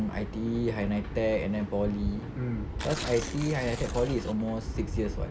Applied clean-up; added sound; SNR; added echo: none; Tearing; 11 dB; none.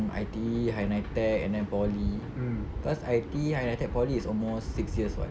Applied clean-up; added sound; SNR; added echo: none; none; none; none.